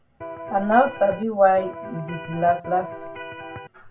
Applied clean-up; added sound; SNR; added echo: none; Electric guitar; 12 dB; reverberation time 0.2 s.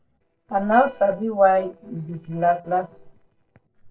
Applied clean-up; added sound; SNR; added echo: neural separator model SepFormer DNS4.